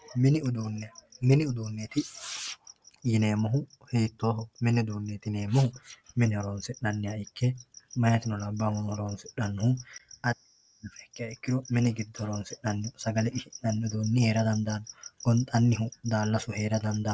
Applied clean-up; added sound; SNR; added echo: none; none; none; none.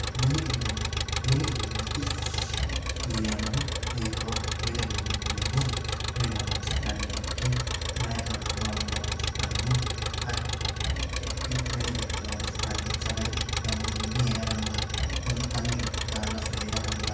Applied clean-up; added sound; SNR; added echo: none; Engine; -4 dB; reverberation time 0.5 s.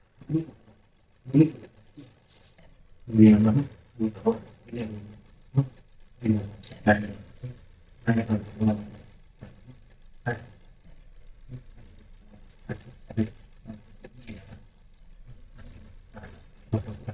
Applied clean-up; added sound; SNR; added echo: neural mask model DeepFilterNet 3.